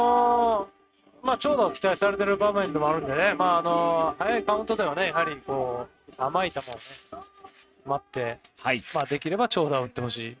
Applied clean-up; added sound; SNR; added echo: neural mask model RNNoise.